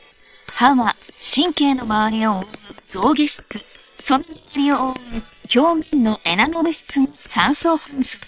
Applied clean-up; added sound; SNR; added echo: neural separator model SepFormer WHAM!.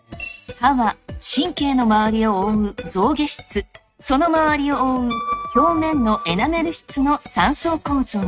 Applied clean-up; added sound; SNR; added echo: neural mask model RNNoise.